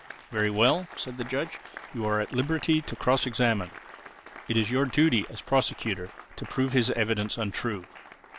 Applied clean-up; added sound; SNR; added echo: none; Applause; 18 dB; none.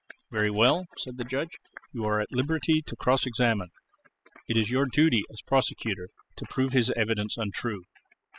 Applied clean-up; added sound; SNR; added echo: classical method spectral subtraction.